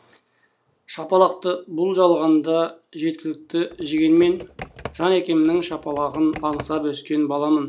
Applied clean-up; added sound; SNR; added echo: none; Computer keyboard; 17 dB; none.